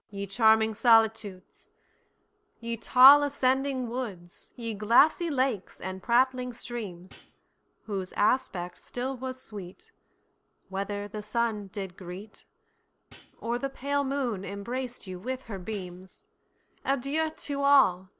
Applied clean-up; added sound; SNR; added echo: none; Hi-hat; 17 dB; none.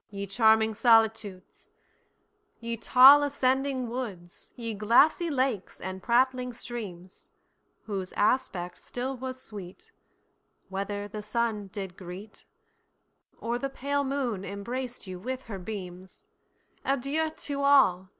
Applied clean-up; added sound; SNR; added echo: none; none; none; none.